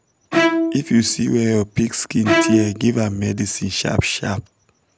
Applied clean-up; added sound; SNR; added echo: none; Bowed string instrument; 2 dB; none.